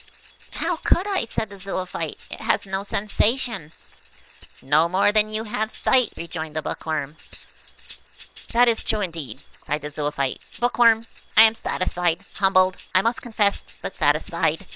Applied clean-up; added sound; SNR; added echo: neural separator model SepFormer WHAM!.